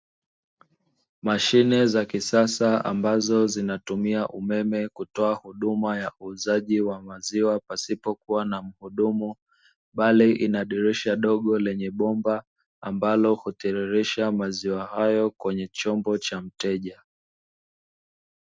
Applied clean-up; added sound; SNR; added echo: none; none; none; none.